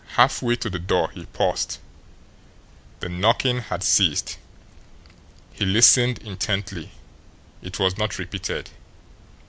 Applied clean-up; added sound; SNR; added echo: none; none; none; none.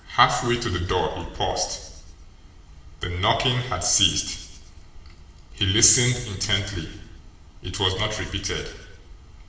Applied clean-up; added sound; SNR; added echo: none; none; none; reverberation time 1.0 s.